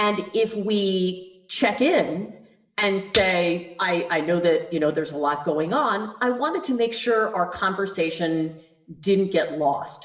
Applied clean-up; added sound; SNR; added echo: none; Splash, splatter; 5 dB; reverberation time 0.8 s.